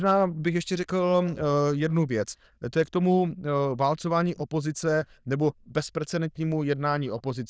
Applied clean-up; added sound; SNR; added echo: neural diffusion model UNIVERSE++.